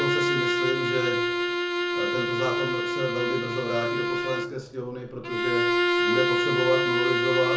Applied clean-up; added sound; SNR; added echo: none; Bowed string instrument; -5 dB; reverberation time 0.6 s.